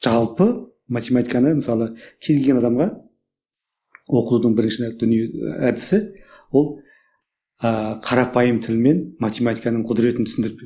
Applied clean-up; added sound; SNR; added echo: neural mask model Resemble Enhance denoiser.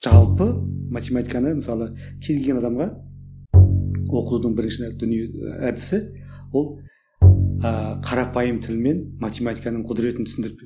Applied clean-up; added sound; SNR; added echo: none; Bowed string instrument; -4 dB; none.